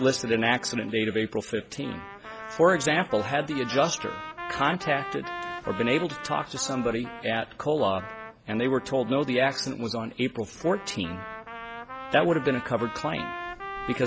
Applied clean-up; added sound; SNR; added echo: none; Trumpet; 12 dB; none.